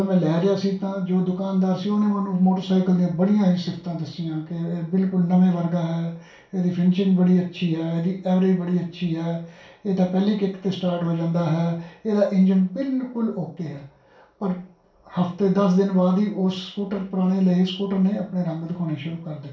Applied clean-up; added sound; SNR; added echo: none; none; none; reverberation time 0.3 s.